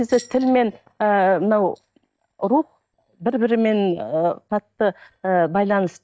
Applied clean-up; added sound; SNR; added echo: neural mask model DeepFilterNet 3.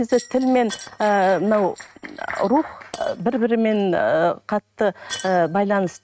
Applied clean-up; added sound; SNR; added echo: neural mask model RNNoise.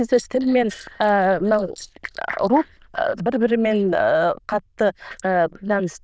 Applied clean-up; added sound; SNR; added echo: neural diffusion model UNIVERSE++.